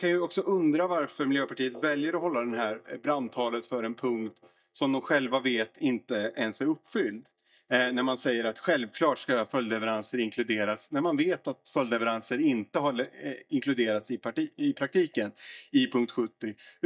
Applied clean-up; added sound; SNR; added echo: neural mask model DeepFilterNet 3.